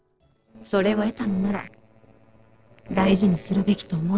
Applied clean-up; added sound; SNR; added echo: neural separator model SepFormer DNS4.